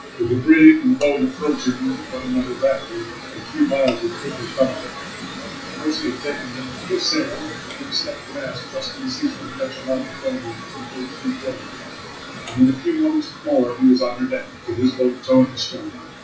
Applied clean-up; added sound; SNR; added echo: classical method WPE with log-MMSE.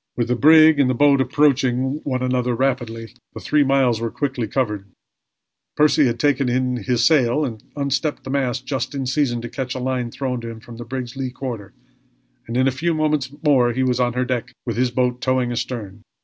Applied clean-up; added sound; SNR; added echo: none; none; none; none.